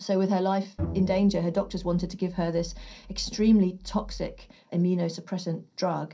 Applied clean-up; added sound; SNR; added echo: none; Bowed string instrument; 12 dB; reverberation time 0.3 s.